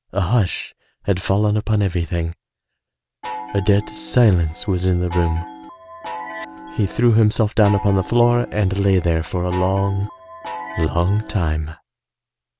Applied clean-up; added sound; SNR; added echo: none; Chime; 13 dB; none.